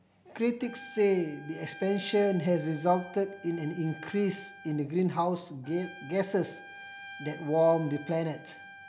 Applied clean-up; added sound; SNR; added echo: none; Trumpet; 18 dB; none.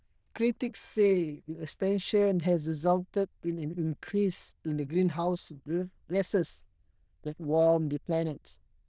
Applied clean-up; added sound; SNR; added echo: neural diffusion model UNIVERSE++.